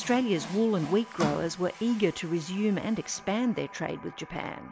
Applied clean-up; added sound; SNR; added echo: none; Water tap, faucet; 13 dB; none.